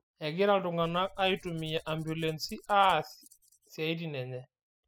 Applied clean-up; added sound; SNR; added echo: classical method spectral subtraction.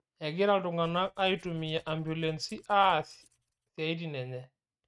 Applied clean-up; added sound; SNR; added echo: neural mask model RNNoise.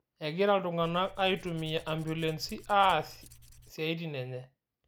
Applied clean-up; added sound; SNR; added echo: none; Tools; 20 dB; none.